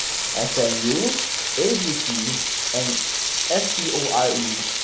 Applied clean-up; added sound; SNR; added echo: none; Frying (food); -2 dB; none.